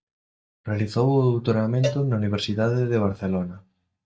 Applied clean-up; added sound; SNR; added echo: neural mask model DeepFilterNet 3.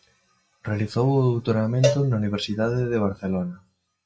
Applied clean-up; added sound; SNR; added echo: classical method WPE with log-MMSE.